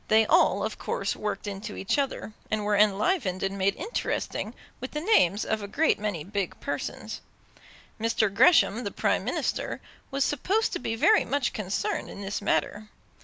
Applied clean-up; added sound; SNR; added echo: none; none; none; none.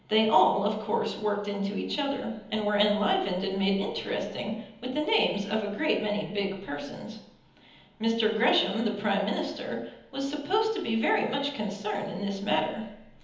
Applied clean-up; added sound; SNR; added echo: none; none; none; reverberation time 1.3 s.